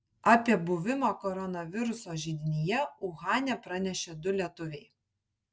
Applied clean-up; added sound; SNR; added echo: none; none; none; none.